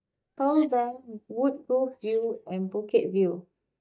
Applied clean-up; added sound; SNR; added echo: neural mask model DeepFilterNet 3.